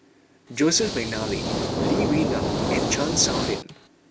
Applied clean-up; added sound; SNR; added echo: none; Hiss; 0 dB; none.